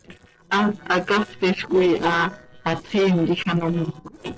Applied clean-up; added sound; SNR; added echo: neural separator model SepFormer DNS4.